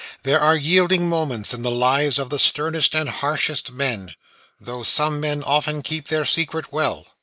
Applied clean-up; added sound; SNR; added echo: neural mask model Resemble Enhance denoiser.